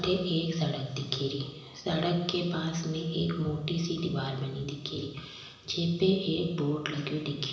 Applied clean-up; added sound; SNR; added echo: none; none; none; reverberation time 1.0 s.